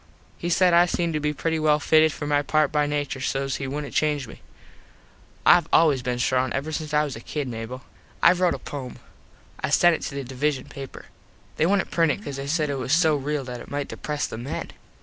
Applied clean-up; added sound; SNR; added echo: none; Alarm; 16 dB; none.